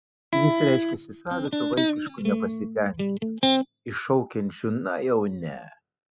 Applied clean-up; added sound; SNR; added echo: classical method spectral subtraction.